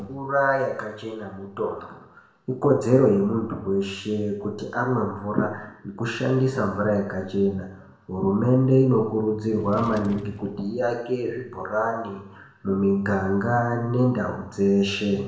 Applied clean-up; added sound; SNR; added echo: none; Drawer open or close; 17 dB; reverberation time 0.7 s.